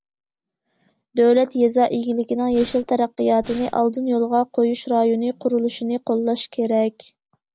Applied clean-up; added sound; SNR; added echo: none; Breathing; 18 dB; none.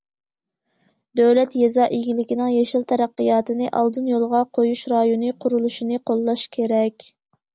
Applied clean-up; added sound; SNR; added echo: none; none; none; none.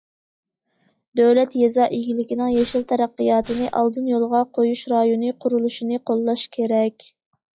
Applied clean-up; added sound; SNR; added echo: classical method log-MMSE.